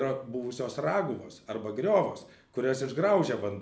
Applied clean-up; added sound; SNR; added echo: none; none; none; none.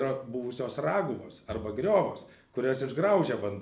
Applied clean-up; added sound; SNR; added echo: none; Bowed string instrument; 20 dB; none.